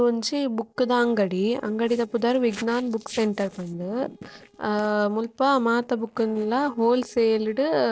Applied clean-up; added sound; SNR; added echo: neural separator model SepFormer DNS4.